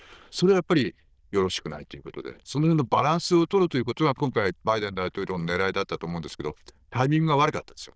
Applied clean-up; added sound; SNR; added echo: neural diffusion model UNIVERSE++.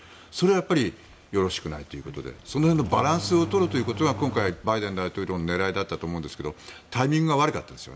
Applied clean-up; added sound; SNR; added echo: none; Engine starting; 12 dB; none.